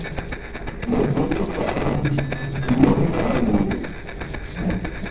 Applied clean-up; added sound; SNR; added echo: neural separator model SepFormer DNS4.